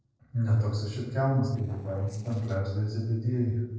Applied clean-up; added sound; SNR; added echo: neural separator model SepFormer DNS4.